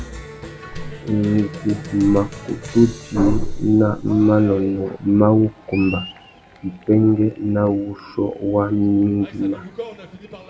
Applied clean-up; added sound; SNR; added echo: none; Cheering; 17 dB; none.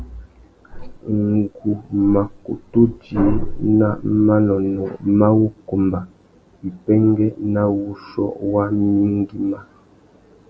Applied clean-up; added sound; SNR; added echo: none; none; none; none.